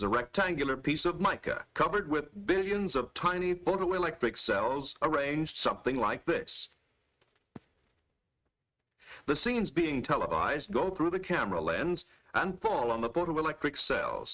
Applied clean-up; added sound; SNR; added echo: neural mask model RNNoise.